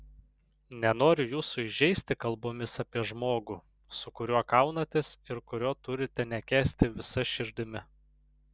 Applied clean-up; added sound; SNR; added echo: none; none; none; none.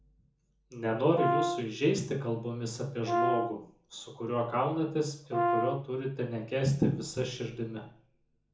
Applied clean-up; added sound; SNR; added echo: none; Brass instrument; 0 dB; reverberation time 0.6 s.